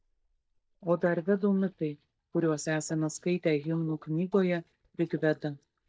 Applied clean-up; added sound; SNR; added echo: neural mask model DeepFilterNet 3.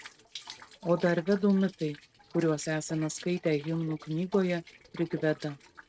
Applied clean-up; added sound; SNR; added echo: neural mask model RNNoise.